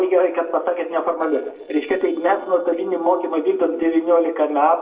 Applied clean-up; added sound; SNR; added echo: neural separator model SepFormer DNS4.